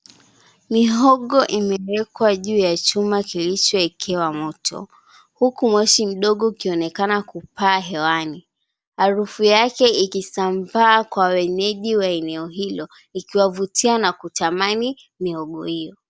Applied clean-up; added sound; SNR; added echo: none; none; none; none.